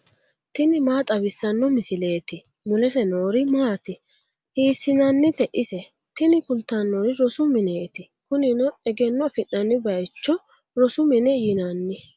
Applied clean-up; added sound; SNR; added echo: none; none; none; none.